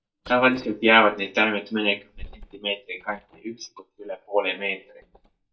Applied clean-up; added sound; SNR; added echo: neural mask model DeepFilterNet 3.